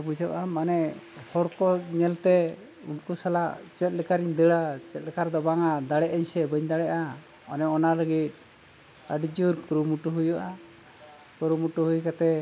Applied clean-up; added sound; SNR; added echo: none; none; none; none.